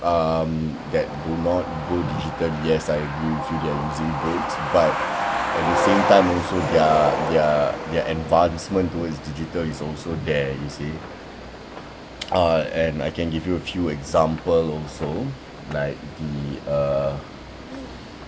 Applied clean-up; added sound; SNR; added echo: none; Truck; 6 dB; none.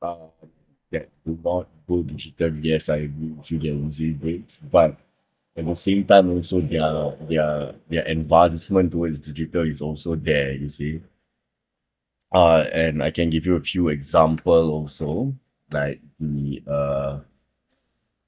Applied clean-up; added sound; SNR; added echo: neural mask model DeepFilterNet 3.